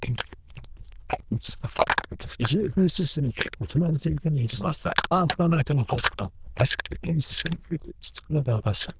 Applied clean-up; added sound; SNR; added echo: neural diffusion model UNIVERSE++.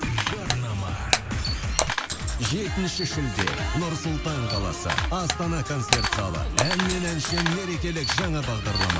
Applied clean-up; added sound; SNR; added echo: none; Camera + Shatter; 4 dB; none.